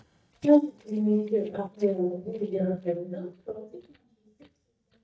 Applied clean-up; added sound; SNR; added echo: neural mask model DeepFilterNet 3.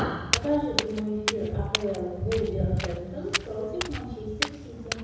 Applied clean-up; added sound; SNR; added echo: none; Walk, footsteps; 1 dB; reverberation time 1.1 s.